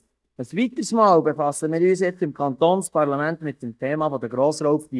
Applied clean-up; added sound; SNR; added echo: neural mask model DeepFilterNet 3.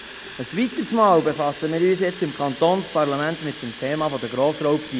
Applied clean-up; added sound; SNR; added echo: none; Fill (with liquid) / Water tap, faucet; 10 dB; none.